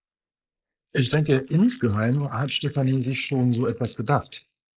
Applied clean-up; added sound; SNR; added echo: neural mask model Resemble Enhance denoiser.